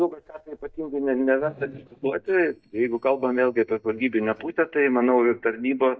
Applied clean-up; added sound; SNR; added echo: neural mask model DeepFilterNet 3.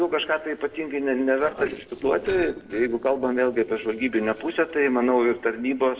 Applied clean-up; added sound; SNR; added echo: neural separator model SepFormer DNS4.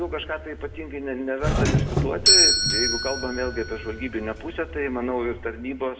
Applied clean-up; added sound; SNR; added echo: none; Doorbell; -4 dB; reverberation time 1.1 s.